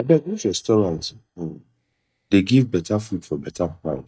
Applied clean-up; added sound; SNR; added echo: neural mask model DeepFilterNet 3.